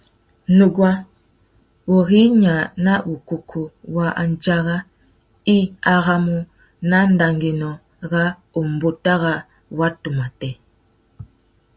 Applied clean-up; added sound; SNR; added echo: none; none; none; none.